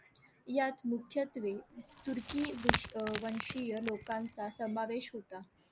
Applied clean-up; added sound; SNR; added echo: none; Wood; 0 dB; none.